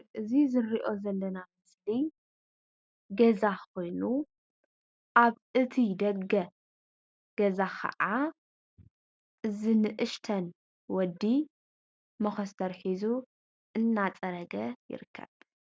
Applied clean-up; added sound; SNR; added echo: none; none; none; none.